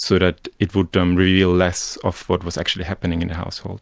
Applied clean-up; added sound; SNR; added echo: none; none; none; none.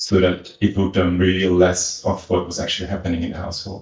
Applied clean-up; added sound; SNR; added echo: neural mask model DeepFilterNet 3.